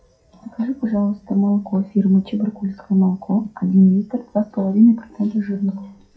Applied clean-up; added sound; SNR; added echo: classical method WPE with log-MMSE.